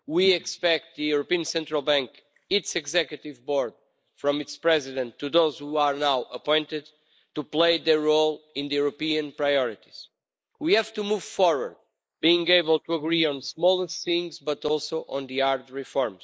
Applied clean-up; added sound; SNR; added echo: neural mask model Resemble Enhance denoiser.